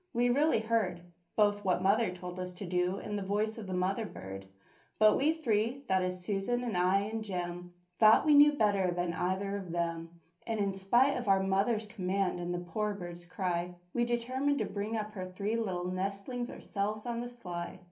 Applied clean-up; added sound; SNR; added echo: none; none; none; reverberation time 0.3 s.